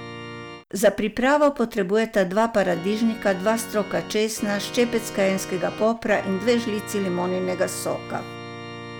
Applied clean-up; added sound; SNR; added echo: none; Organ; 14 dB; none.